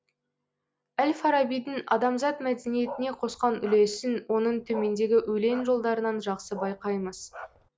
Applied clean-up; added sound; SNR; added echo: none; Bark; 16 dB; none.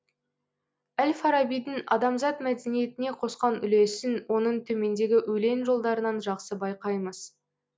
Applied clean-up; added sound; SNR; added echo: none; none; none; none.